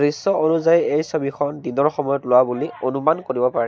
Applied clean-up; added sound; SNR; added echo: none; none; none; none.